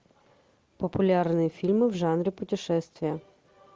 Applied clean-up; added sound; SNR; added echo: none; none; none; none.